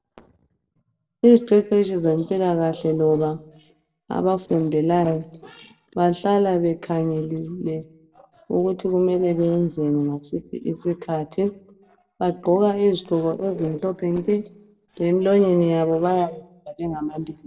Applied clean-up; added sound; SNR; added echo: neural separator model SepFormer DNS4.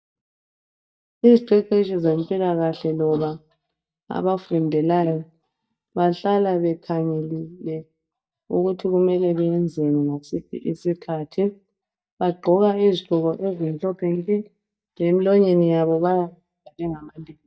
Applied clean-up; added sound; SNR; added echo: neural mask model DeepFilterNet 3.